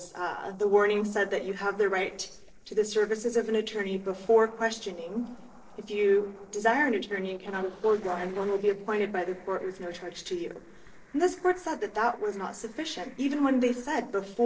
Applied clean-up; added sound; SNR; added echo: neural separator model SepFormer DNS4.